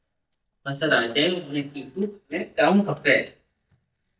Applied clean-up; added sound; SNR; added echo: neural mask model DeepFilterNet 3.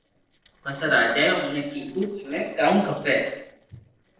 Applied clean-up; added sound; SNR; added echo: neural separator model SepFormer DNS4.